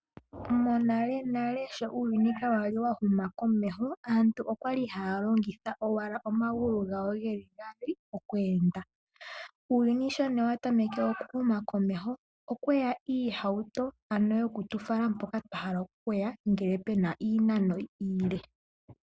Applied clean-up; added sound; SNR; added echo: none; none; none; none.